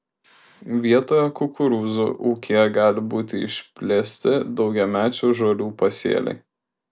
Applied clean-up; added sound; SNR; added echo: none; none; none; none.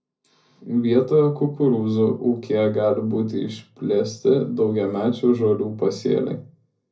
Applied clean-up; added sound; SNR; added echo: none; none; none; reverberation time 0.4 s.